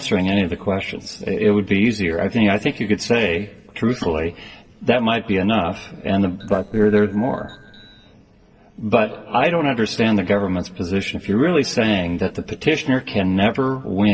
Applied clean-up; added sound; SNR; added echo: neural separator model SepFormer DNS4.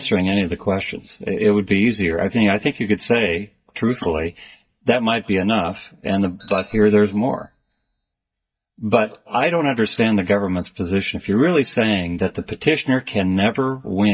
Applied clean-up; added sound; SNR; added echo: neural mask model DeepFilterNet 3.